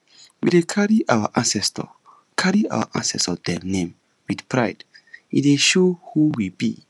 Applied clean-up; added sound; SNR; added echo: none; none; none; none.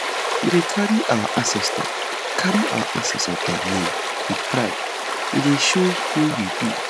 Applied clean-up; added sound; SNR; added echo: none; Stream; 1 dB; none.